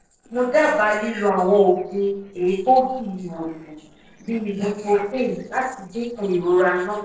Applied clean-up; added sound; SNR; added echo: neural separator model SepFormer DNS4.